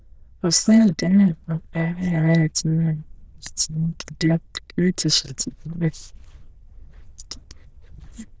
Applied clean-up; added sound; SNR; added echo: neural diffusion model UNIVERSE++.